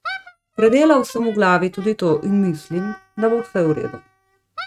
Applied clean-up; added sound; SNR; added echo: neural mask model RNNoise.